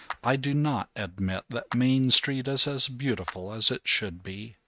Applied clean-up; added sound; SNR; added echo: neural mask model RNNoise.